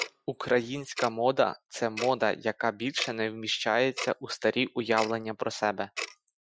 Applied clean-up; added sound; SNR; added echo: classical method Wiener filter.